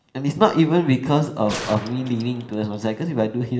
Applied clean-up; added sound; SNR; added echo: none; Gunshot, gunfire; 13 dB; reverberation time 0.8 s.